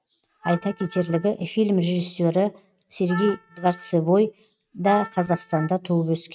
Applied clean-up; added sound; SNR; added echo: neural mask model RNNoise.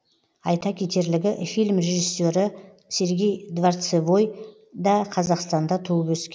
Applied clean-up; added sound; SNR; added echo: none; none; none; none.